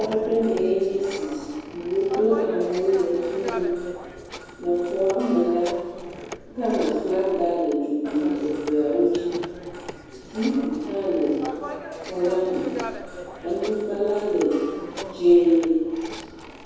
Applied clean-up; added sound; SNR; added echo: none; Telephone; 13 dB; reverberation time 1.2 s.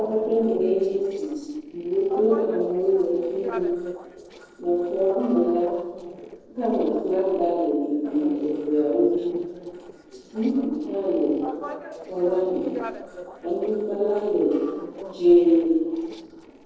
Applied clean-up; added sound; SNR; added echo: neural separator model SepFormer DNS4.